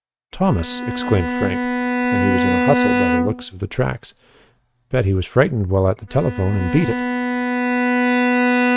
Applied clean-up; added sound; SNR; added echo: neural mask model RNNoise.